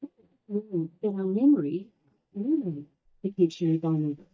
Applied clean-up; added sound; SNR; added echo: neural mask model DeepFilterNet 3.